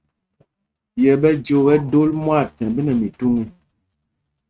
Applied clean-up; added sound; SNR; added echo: neural mask model RNNoise.